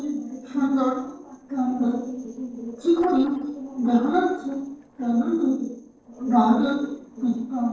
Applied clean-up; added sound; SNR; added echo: neural separator model SepFormer DNS4.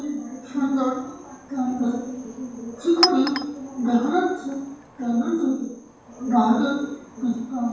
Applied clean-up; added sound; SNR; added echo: none; Chink, clink; 11 dB; reverberation time 0.6 s.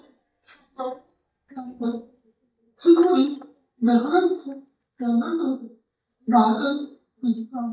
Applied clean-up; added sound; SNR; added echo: neural mask model DeepFilterNet 3.